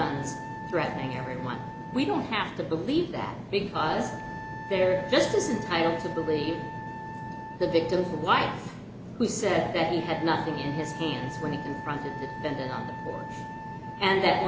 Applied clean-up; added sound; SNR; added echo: none; Wind instrument, woodwind instrument; 12 dB; none.